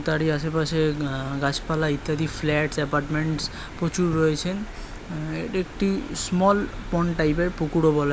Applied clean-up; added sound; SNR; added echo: none; Church bell; 13 dB; none.